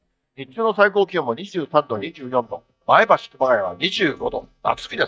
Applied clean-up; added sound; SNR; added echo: neural mask model DeepFilterNet 3.